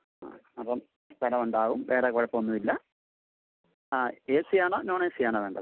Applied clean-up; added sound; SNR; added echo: none; none; none; none.